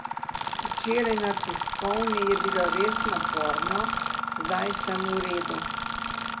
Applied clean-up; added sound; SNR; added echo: none; Tools + Mechanisms; -1 dB; none.